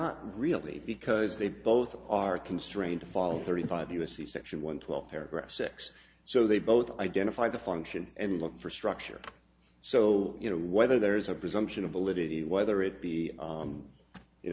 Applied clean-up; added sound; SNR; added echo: none; none; none; none.